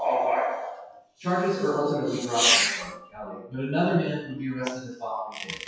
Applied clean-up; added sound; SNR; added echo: classical method WPE with log-MMSE.